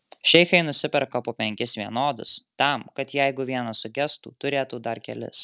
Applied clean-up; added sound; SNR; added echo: none; none; none; none.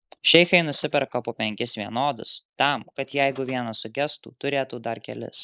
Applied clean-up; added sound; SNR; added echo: neural mask model Resemble Enhance denoiser.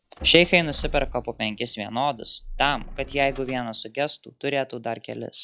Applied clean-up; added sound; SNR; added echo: classical method log-MMSE.